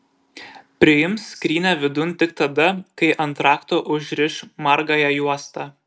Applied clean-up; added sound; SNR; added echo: none; none; none; none.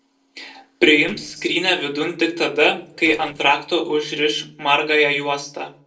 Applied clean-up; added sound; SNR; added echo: neural separator model SepFormer DNS4.